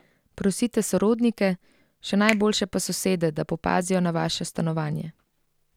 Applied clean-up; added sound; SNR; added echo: none; Finger snapping; 14 dB; none.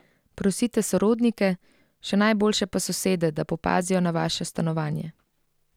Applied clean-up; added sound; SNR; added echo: none; none; none; none.